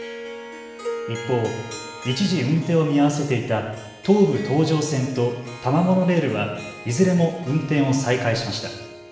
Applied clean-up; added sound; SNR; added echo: none; Harp; 15 dB; reverberation time 0.9 s.